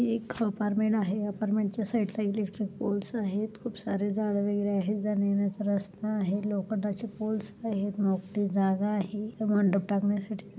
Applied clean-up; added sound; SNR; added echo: none; none; none; none.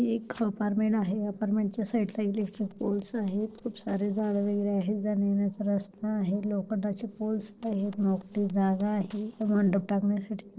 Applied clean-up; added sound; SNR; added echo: neural separator model SepFormer DNS4.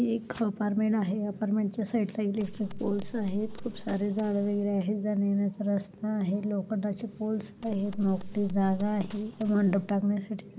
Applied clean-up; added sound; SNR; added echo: none; Gunshot, gunfire; 12 dB; none.